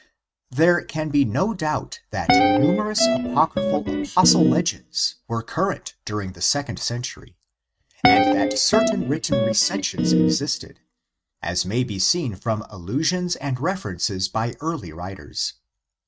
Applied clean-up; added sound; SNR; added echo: neural mask model RNNoise.